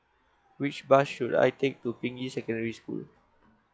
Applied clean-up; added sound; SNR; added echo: classical method log-MMSE.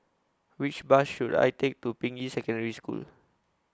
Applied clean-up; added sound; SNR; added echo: none; none; none; none.